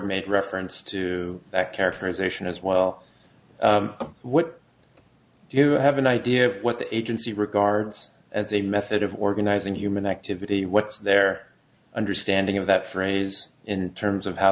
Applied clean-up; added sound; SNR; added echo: none; none; none; none.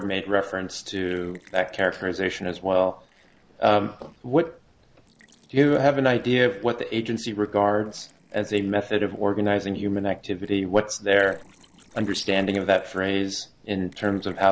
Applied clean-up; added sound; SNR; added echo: neural separator model SepFormer DNS4.